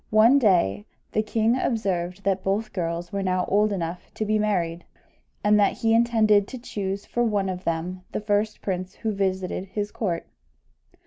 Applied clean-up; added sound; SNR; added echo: none; none; none; none.